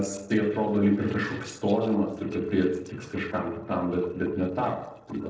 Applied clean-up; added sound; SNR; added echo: neural separator model SepFormer DNS4.